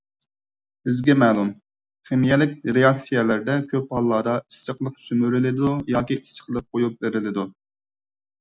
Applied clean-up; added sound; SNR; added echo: none; none; none; none.